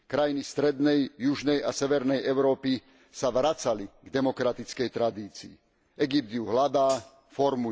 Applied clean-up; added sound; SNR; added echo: none; Hi-hat; 16 dB; none.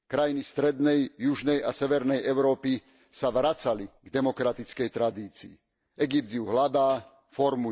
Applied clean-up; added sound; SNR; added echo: neural mask model DeepFilterNet 3.